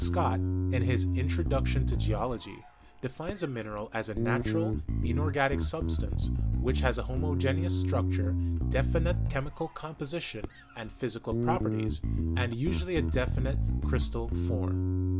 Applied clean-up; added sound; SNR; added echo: none; Bass guitar; -4 dB; none.